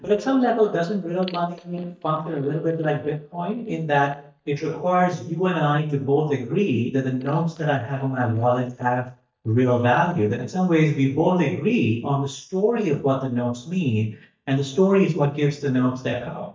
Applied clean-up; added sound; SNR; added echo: neural mask model DeepFilterNet 3.